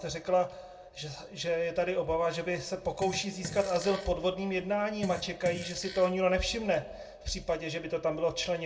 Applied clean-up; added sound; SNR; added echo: none; Fart; 13 dB; reverberation time 0.2 s.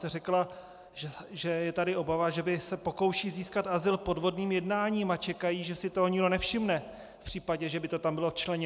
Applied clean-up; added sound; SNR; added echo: none; none; none; none.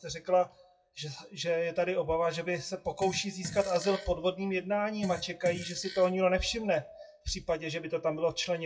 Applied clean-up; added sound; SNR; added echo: classical method WPE with log-MMSE.